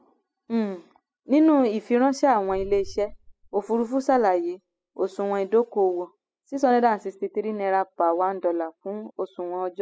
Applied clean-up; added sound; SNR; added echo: classical method spectral subtraction.